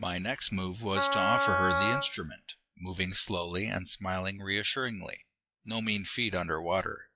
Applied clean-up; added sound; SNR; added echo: classical method log-MMSE.